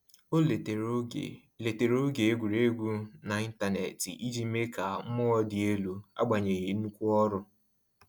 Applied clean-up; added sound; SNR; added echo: none; none; none; none.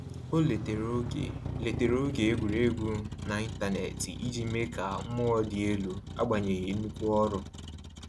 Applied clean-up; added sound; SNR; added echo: none; Motor vehicle (road); 7 dB; none.